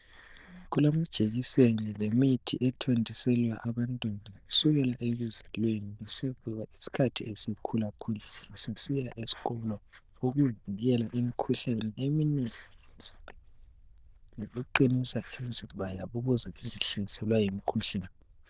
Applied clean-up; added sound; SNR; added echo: neural diffusion model UNIVERSE++.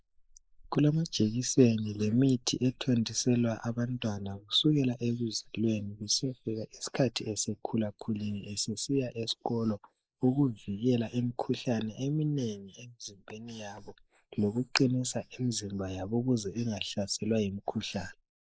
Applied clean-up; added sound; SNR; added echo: neural mask model Resemble Enhance denoiser.